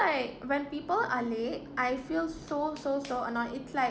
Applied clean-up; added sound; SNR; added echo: none; none; none; none.